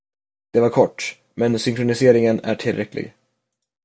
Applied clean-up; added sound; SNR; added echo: none; none; none; none.